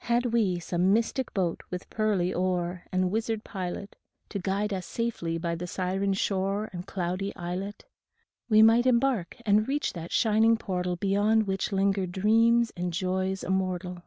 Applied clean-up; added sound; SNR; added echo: none; none; none; none.